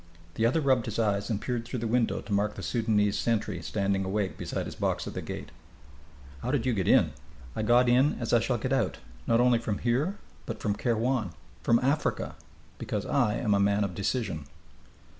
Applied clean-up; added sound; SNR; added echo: none; none; none; none.